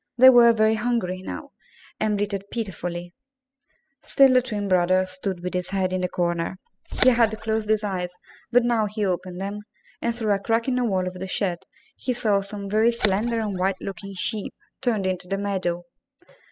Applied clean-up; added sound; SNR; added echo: classical method spectral subtraction.